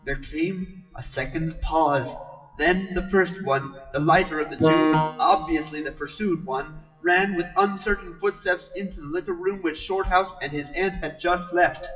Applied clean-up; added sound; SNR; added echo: classical method WPE with log-MMSE.